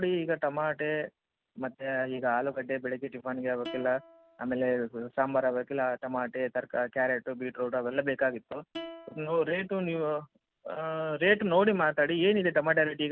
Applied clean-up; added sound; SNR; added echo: none; Plucked string instrument; 19 dB; none.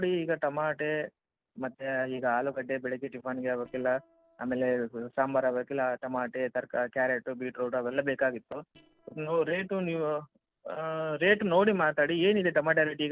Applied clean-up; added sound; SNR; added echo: neural separator model SepFormer DNS4.